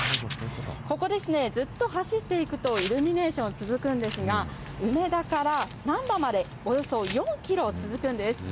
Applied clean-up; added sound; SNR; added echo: none; Tearing; 14 dB; none.